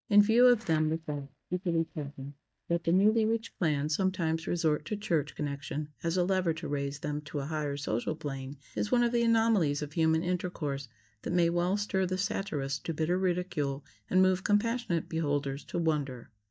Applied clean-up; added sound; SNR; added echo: neural mask model DeepFilterNet 3.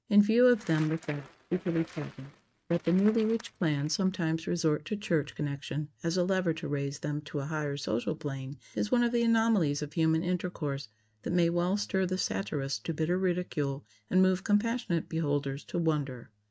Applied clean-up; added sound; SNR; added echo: neural mask model RNNoise.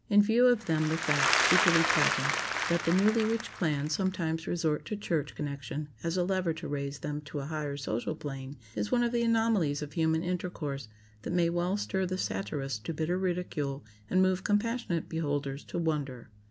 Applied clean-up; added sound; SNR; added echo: none; Applause / Crowd; 1 dB; none.